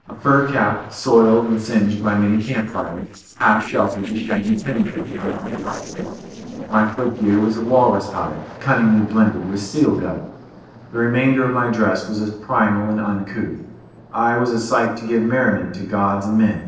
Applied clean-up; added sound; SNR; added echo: neural separator model SepFormer DNS4.